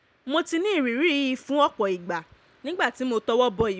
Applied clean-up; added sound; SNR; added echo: none; none; none; none.